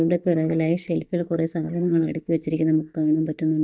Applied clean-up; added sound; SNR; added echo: neural mask model DeepFilterNet 3.